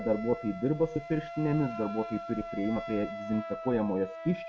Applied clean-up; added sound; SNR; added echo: none; Wind instrument, woodwind instrument; 10 dB; none.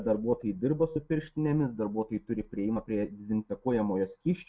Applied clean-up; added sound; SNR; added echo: none; none; none; none.